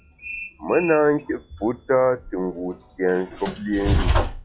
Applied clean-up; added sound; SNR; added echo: classical method log-MMSE.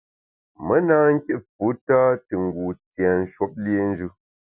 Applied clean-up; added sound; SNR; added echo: none; none; none; none.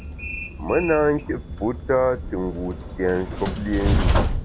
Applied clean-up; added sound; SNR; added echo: none; Train; 1 dB; none.